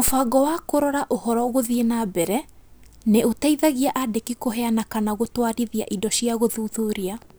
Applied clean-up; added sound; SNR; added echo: none; none; none; none.